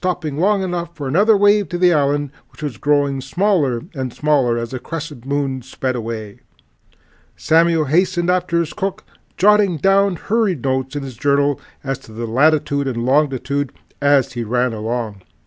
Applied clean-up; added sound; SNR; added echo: none; none; none; none.